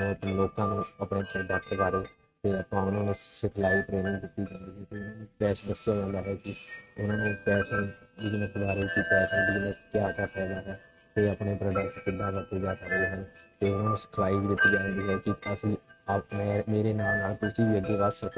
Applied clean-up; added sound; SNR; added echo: neural mask model RNNoise.